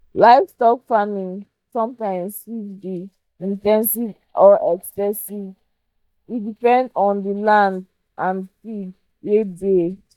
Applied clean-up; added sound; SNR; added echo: neural mask model DeepFilterNet 3.